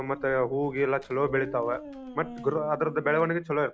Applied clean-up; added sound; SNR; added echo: none; Dog; 15 dB; none.